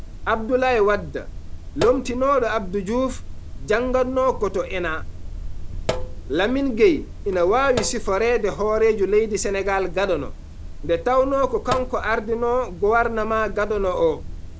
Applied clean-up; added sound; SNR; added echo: none; Sink (filling or washing); 9 dB; none.